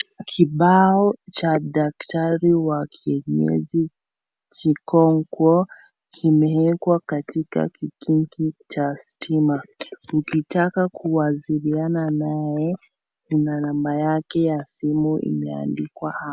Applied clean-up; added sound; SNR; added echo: none; none; none; none.